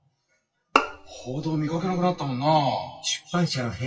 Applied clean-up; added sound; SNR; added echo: classical method WPE with log-MMSE.